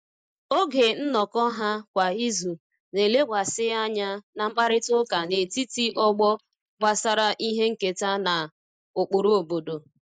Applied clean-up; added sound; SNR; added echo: neural mask model Resemble Enhance denoiser.